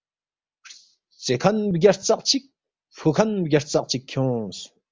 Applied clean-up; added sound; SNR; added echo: none; none; none; none.